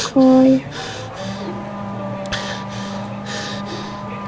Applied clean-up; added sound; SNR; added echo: none; Race car, auto racing / Accelerating, revving, vroom + Breathing; 7 dB; none.